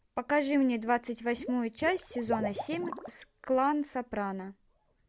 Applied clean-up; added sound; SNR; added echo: none; Liquid; 11 dB; none.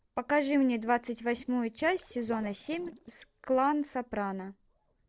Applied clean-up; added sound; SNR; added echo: neural separator model SepFormer DNS4.